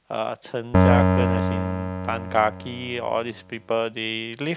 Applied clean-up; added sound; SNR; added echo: none; Keyboard (musical); -3 dB; none.